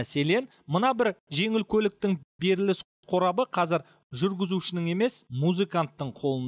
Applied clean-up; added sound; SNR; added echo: none; none; none; none.